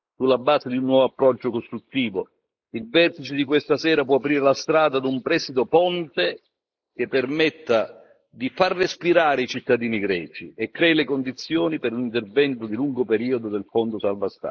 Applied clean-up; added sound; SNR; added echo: neural mask model Resemble Enhance denoiser.